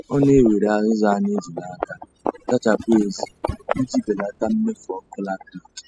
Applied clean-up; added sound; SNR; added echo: classical method spectral subtraction.